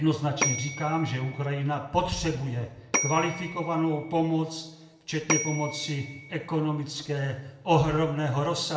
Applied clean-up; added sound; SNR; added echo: none; Bell / Telephone; 7 dB; reverberation time 0.7 s.